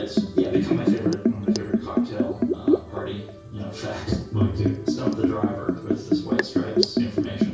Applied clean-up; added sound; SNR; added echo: none; Liquid; -5 dB; reverberation time 0.6 s.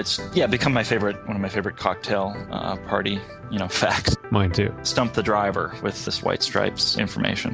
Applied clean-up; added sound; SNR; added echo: none; none; none; none.